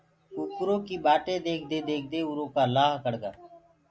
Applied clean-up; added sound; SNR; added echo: none; none; none; none.